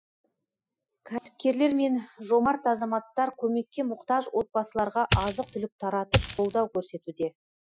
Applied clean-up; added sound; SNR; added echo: classical method Wiener filter.